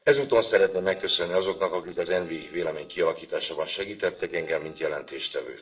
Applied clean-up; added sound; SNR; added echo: neural separator model SepFormer DNS4.